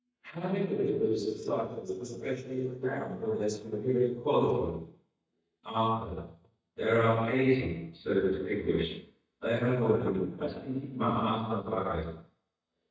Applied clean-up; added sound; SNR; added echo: neural mask model DeepFilterNet 3.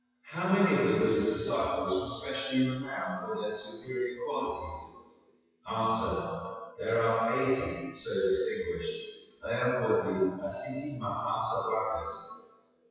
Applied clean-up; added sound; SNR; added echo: classical method WPE with log-MMSE.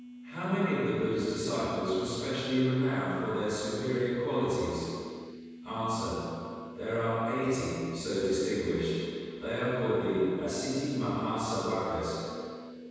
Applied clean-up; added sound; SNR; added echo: none; Telephone; 17 dB; reverberation time 2.1 s.